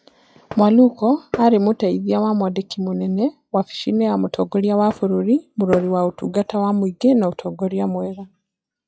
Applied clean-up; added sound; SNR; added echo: classical method log-MMSE.